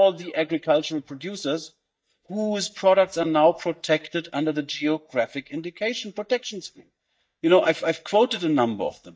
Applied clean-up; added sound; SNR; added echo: neural mask model DeepFilterNet 3.